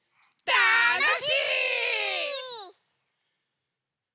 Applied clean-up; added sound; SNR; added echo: none; none; none; none.